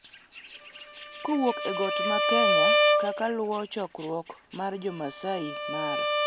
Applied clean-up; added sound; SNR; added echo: none; Bowed string instrument; -3 dB; none.